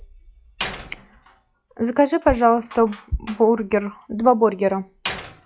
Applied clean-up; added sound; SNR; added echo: classical method log-MMSE.